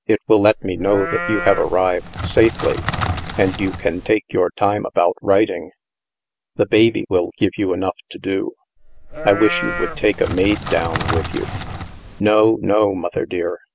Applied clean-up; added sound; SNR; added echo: none; Crackle + Livestock, farm animals, working animals; 7 dB; none.